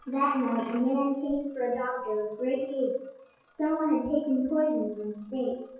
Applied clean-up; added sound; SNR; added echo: classical method WPE with log-MMSE.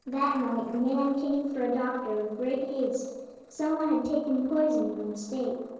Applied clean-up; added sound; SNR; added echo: neural separator model SepFormer DNS4.